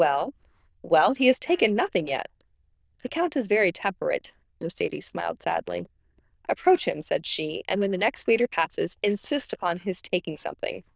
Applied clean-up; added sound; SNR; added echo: neural diffusion model UNIVERSE++.